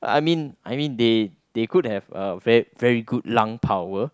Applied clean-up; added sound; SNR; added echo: none; none; none; none.